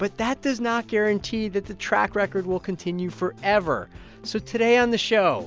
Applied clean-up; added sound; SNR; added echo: none; none; none; none.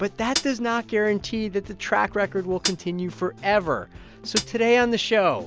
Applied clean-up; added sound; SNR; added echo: none; Hi-hat; 10 dB; none.